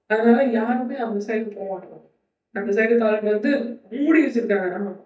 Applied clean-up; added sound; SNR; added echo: neural mask model DeepFilterNet 3.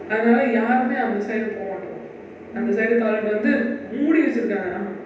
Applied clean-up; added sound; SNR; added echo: none; Brass instrument; 8 dB; reverberation time 0.9 s.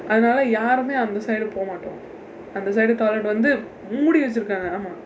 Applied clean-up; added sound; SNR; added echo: none; none; none; none.